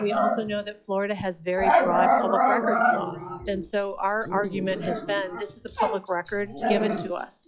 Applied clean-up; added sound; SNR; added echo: classical method log-MMSE.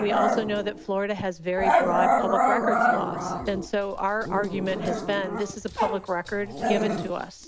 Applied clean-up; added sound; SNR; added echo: none; Growling; -2 dB; none.